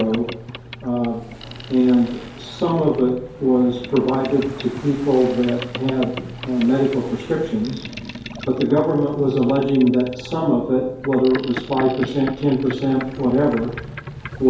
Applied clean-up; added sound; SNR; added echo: none; Boat, Water vehicle; 15 dB; reverberation time 2.4 s.